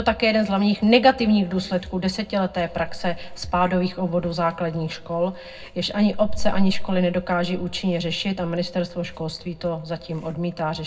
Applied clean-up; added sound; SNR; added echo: none; Chewing, mastication; 7 dB; reverberation time 0.3 s.